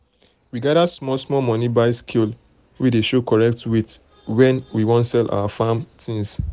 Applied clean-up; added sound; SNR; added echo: none; none; none; none.